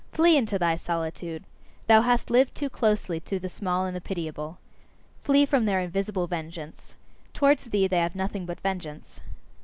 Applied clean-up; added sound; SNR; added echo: none; none; none; none.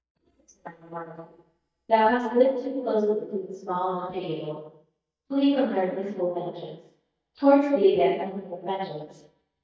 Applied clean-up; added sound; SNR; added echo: neural mask model DeepFilterNet 3.